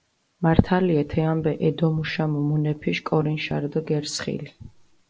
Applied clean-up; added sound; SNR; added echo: none; none; none; none.